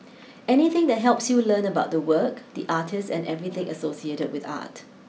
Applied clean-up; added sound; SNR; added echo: none; none; none; none.